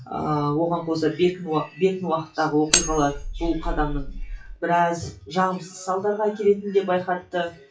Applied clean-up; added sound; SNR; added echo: classical method WPE with log-MMSE.